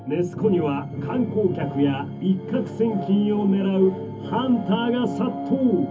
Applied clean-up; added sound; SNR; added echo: none; none; none; reverberation time 0.3 s.